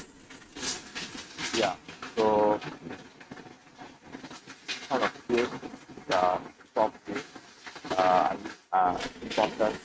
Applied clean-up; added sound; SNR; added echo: neural mask model RNNoise.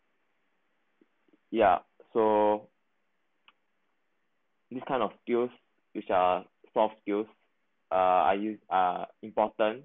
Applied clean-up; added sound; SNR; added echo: none; none; none; none.